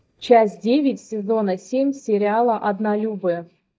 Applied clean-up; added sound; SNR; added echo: neural mask model DeepFilterNet 3.